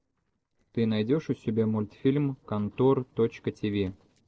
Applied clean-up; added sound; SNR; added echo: neural separator model SepFormer DNS4.